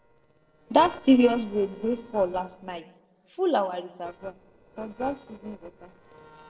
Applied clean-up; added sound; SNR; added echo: neural separator model SepFormer DNS4.